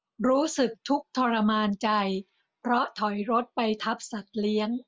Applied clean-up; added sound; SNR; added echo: none; none; none; none.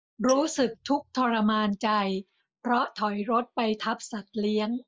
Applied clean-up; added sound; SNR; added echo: neural mask model Resemble Enhance denoiser.